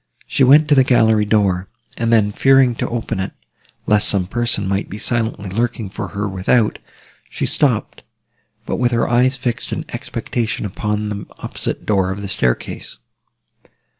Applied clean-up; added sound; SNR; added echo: none; none; none; none.